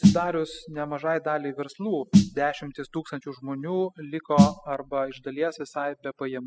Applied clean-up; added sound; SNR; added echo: classical method spectral subtraction.